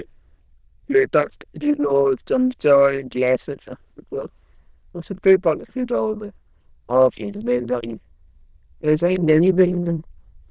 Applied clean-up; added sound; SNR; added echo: neural diffusion model UNIVERSE++.